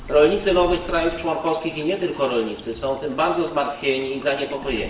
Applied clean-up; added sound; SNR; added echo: none; Stream / Bird vocalization, bird call, bird song; 15 dB; reverberation time 0.8 s.